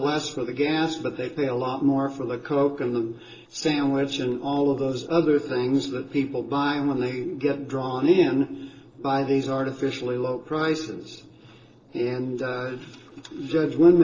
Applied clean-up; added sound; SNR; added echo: neural separator model SepFormer DNS4.